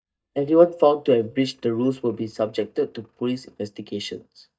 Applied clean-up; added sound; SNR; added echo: neural mask model DeepFilterNet 3.